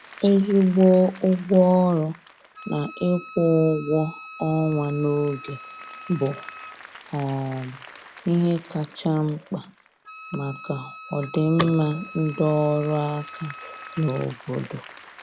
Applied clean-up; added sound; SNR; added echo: none; Wind instrument, woodwind instrument + Applause / Crowd; 18 dB; none.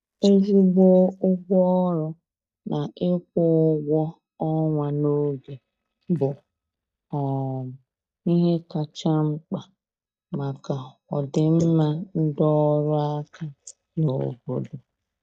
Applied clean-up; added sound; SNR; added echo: neural mask model DeepFilterNet 3.